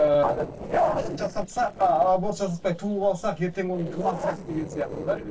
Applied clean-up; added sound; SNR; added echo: neural separator model SepFormer DNS4.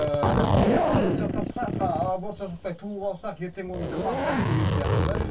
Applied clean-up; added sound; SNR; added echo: none; Zipper (clothing); -5 dB; reverberation time 0.1 s.